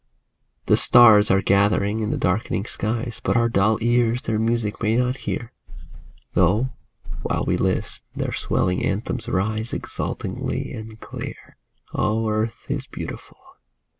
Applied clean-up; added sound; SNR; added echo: none; none; none; none.